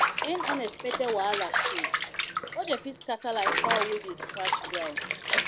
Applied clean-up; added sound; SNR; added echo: none; Bathtub (filling or washing) / Water; -2 dB; none.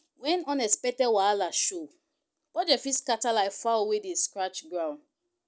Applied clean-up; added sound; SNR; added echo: none; none; none; none.